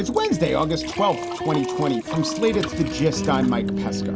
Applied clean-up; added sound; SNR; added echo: none; Liquid; 16 dB; none.